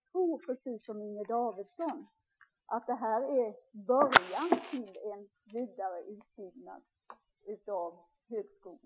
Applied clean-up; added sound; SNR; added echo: classical method Wiener filter.